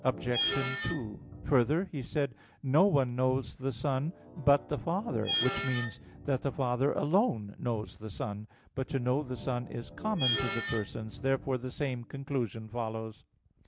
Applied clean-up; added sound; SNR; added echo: none; Screech; 5 dB; none.